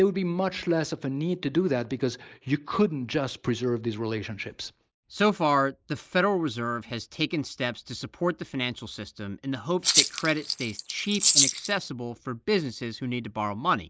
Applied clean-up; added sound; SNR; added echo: neural mask model Resemble Enhance denoiser.